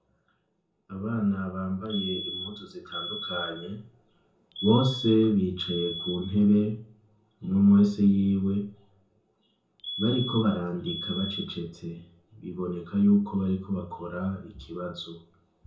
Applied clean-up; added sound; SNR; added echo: none; Alarm; 10 dB; reverberation time 0.5 s.